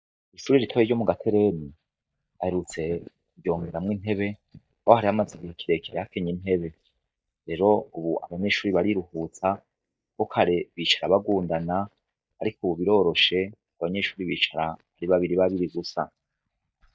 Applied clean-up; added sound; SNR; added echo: neural mask model DeepFilterNet 3.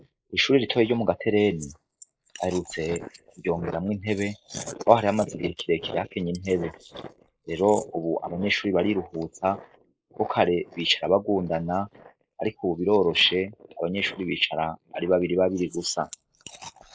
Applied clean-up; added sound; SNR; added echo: neural mask model Resemble Enhance denoiser.